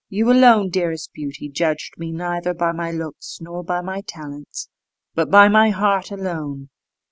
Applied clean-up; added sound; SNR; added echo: none; none; none; none.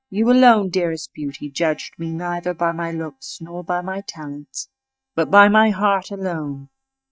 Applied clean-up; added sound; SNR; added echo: neural mask model DeepFilterNet 3.